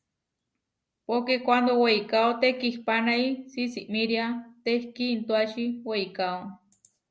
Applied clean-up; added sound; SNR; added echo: none; none; none; none.